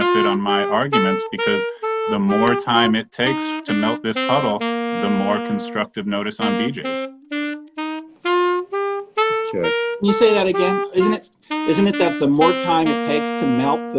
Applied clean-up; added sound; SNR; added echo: none; Wind instrument, woodwind instrument; 2 dB; none.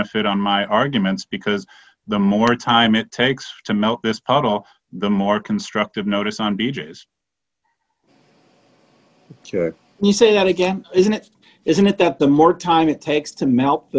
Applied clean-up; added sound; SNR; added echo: none; none; none; none.